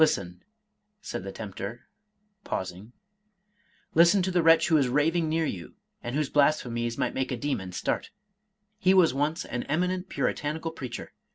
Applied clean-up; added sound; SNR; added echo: none; none; none; none.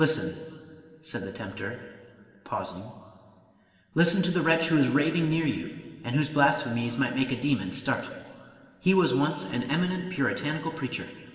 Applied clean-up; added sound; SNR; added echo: none; none; none; reverberation time 2.9 s.